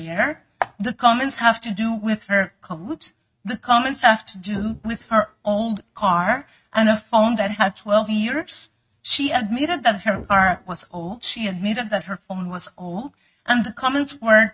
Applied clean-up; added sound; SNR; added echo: neural mask model RNNoise.